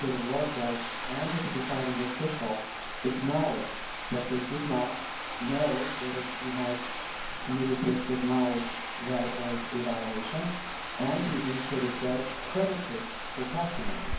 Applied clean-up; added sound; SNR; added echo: none; Bathtub (filling or washing); 4 dB; reverberation time 0.9 s.